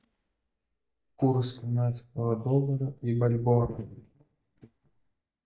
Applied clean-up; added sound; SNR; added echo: neural mask model DeepFilterNet 3.